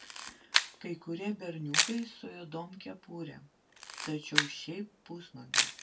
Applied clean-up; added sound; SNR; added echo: none; Camera; -5 dB; reverberation time 0.2 s.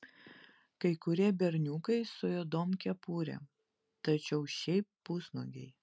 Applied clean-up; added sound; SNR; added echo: none; none; none; none.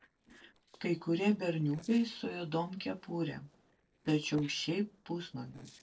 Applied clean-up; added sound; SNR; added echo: neural separator model SepFormer DNS4.